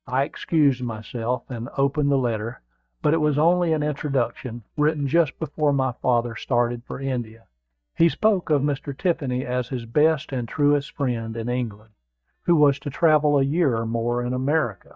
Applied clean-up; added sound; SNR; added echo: neural mask model DeepFilterNet 3.